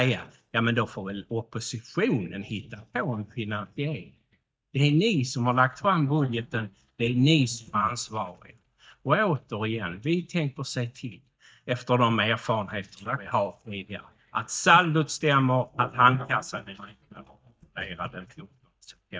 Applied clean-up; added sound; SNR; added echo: neural mask model DeepFilterNet 3.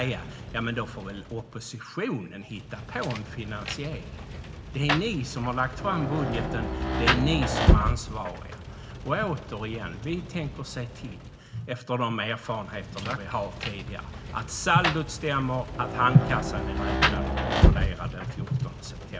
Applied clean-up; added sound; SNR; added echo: none; Rain; 0 dB; reverberation time 1.1 s.